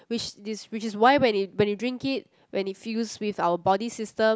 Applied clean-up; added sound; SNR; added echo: none; none; none; none.